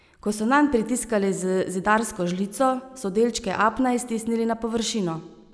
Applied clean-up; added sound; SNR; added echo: none; none; none; none.